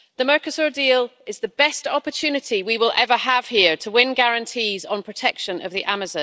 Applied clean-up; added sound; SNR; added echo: none; none; none; none.